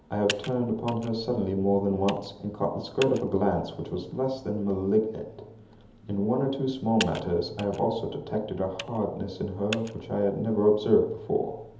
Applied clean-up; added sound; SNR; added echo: none; Computer keyboard; 17 dB; reverberation time 1.2 s.